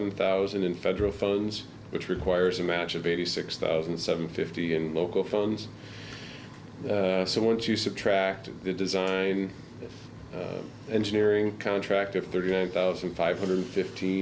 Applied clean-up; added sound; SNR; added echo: none; none; none; none.